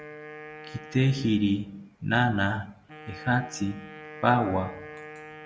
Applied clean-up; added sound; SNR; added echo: none; Wind instrument, woodwind instrument; 16 dB; none.